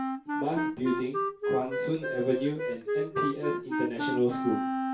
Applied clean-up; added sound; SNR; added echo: none; Wind instrument, woodwind instrument; 0 dB; reverberation time 0.3 s.